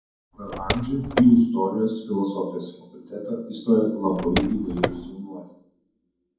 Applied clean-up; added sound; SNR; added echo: none; Car; 5 dB; reverberation time 0.9 s.